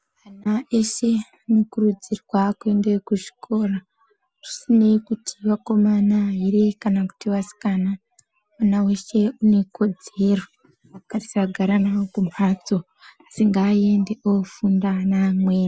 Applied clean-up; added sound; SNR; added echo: none; none; none; none.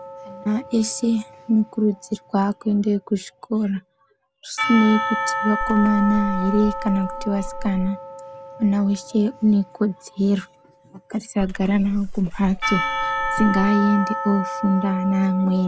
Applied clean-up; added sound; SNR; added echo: none; Church bell / Percussion + Water / Splash, splatter; 7 dB; none.